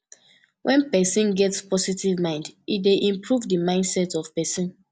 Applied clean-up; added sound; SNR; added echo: none; none; none; none.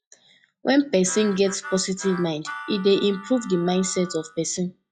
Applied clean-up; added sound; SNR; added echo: classical method log-MMSE.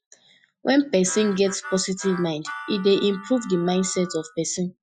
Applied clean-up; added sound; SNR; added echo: classical method Wiener filter.